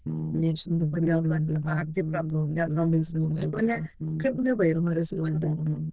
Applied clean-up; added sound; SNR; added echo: neural diffusion model UNIVERSE++.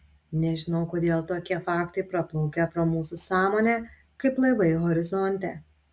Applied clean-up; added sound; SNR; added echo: none; none; none; none.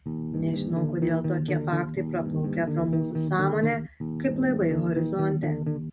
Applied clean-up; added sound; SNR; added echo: none; Bass guitar; 0 dB; none.